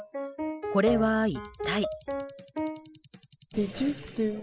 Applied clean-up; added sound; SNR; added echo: classical method spectral subtraction.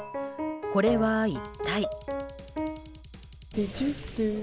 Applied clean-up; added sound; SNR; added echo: none; Dishes, pots, and pans / Chink, clink + Drum kit; 17 dB; none.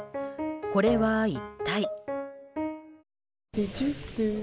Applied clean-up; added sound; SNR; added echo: none; none; none; none.